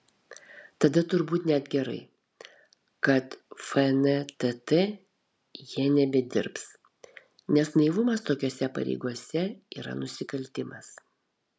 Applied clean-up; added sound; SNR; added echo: none; none; none; none.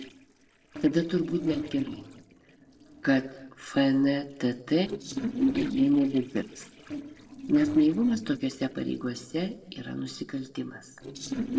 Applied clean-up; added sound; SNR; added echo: neural separator model SepFormer DNS4.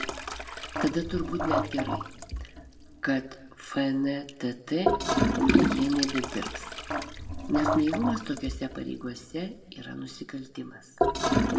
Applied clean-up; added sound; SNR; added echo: none; Toilet flush / Gurgling; -2 dB; reverberation time 1.2 s.